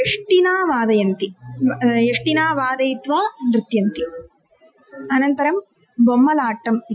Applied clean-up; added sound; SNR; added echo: classical method Wiener filter.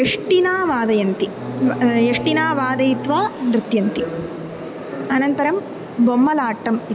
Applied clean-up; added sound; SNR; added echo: none; Bowed string instrument; 10 dB; none.